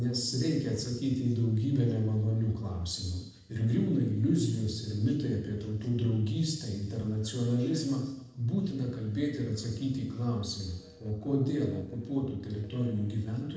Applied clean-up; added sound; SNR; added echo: neural separator model SepFormer DNS4.